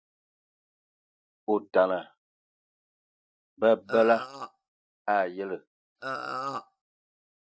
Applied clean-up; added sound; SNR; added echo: neural mask model DeepFilterNet 3.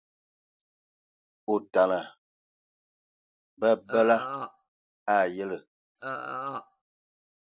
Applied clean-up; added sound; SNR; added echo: none; Burping, eructation; 5 dB; none.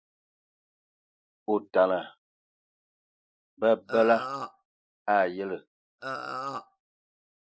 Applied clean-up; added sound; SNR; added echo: neural mask model Resemble Enhance denoiser.